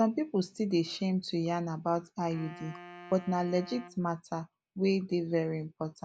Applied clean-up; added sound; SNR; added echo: none; Wind instrument, woodwind instrument; 19 dB; none.